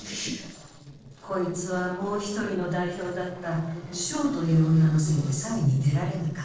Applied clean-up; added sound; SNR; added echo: neural separator model SepFormer DNS4.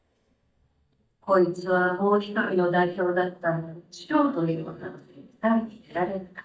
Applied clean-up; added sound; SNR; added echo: neural mask model DeepFilterNet 3.